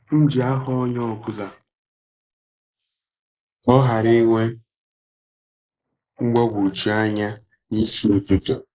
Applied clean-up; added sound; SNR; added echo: neural mask model Resemble Enhance denoiser.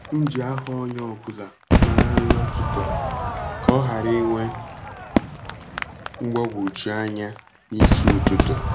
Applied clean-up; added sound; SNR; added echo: none; Crowd / Fireworks; -4 dB; none.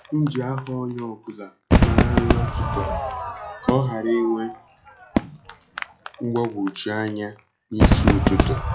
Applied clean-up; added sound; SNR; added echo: classical method log-MMSE.